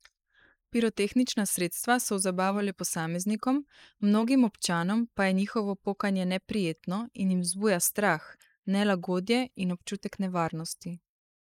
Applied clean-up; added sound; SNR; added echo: neural mask model Resemble Enhance denoiser.